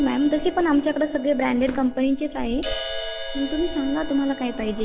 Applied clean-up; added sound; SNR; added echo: none; Crash cymbal + Sliding door; 9 dB; none.